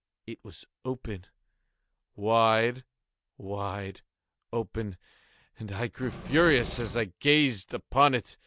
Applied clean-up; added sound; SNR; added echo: none; Engine / Mechanisms; 9 dB; none.